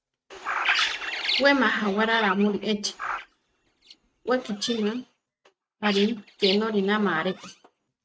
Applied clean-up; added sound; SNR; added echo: neural mask model RNNoise.